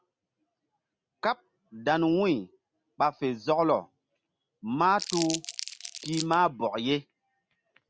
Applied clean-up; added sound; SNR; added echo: none; Crumpling, crinkling; 8 dB; none.